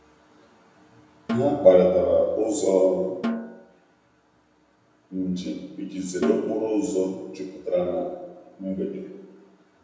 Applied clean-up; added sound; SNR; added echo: none; Snare drum; 10 dB; reverberation time 1.0 s.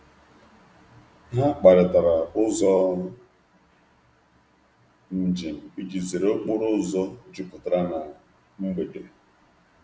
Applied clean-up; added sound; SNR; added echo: none; none; none; none.